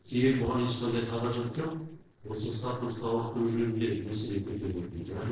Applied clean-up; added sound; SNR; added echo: neural separator model SepFormer DNS4.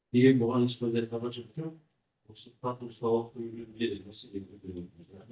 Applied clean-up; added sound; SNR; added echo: neural mask model DeepFilterNet 3.